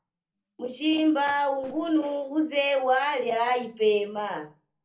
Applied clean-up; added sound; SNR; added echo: neural separator model SepFormer DNS4.